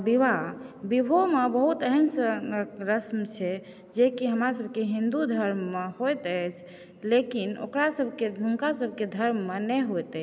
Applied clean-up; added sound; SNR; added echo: none; none; none; none.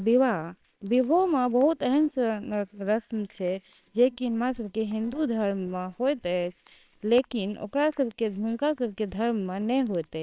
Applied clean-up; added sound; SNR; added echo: neural separator model SepFormer WHAMR!.